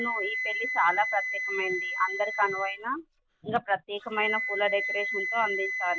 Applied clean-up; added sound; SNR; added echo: none; Wind instrument, woodwind instrument; 2 dB; none.